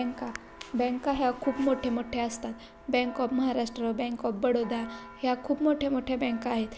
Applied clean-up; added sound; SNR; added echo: none; Church bell; 18 dB; none.